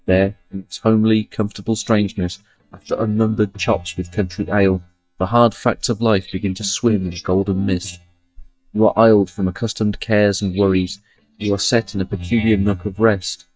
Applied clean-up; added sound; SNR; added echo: neural mask model DeepFilterNet 3.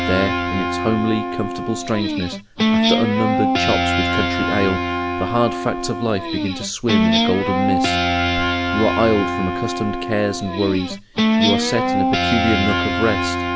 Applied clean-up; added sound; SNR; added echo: none; Guitar; -2 dB; none.